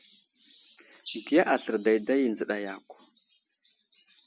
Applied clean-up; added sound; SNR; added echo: none; none; none; none.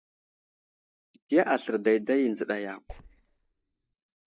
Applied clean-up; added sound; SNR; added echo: neural mask model DeepFilterNet 3.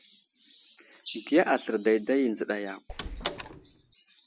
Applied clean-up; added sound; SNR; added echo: none; Door; 9 dB; none.